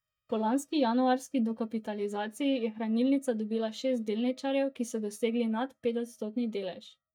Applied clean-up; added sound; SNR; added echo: neural mask model DeepFilterNet 3.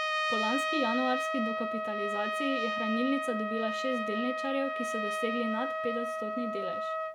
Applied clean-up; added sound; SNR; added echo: none; Trumpet; -1 dB; none.